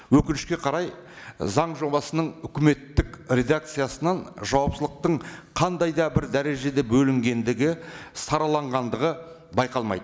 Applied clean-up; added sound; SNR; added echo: none; none; none; none.